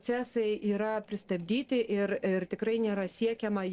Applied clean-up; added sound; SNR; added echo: neural separator model SepFormer DNS4.